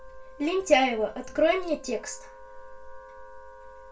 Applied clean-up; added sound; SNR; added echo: none; Wind instrument, woodwind instrument; 20 dB; reverberation time 0.2 s.